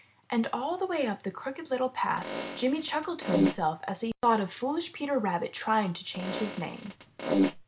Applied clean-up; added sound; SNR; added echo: none; Fart; 0 dB; none.